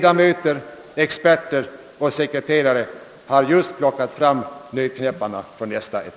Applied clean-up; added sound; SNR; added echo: neural mask model Resemble Enhance denoiser.